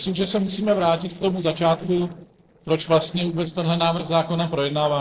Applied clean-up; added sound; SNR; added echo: neural separator model SepFormer DNS4.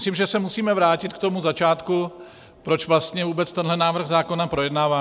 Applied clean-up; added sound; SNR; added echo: none; none; none; none.